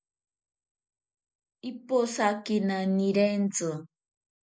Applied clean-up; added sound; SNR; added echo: none; none; none; none.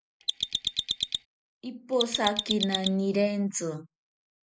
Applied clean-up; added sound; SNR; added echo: none; Mechanisms; 1 dB; none.